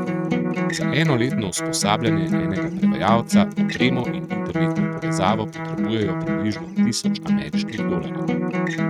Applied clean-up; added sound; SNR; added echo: neural mask model RNNoise.